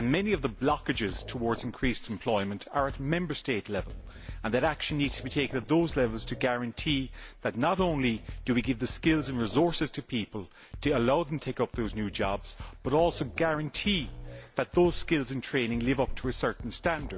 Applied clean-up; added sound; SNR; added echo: none; Drum kit; 13 dB; none.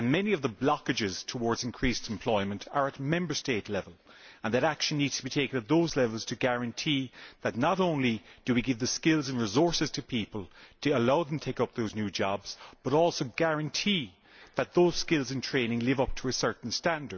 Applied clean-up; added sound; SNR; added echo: none; none; none; none.